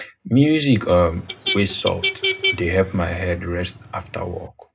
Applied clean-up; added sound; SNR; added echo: none; Motor vehicle (road); 7 dB; reverberation time 0.2 s.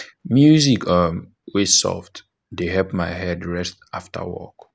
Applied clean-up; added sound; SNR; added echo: none; none; none; none.